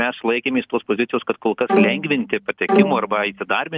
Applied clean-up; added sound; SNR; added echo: none; Bowed string instrument; -1 dB; none.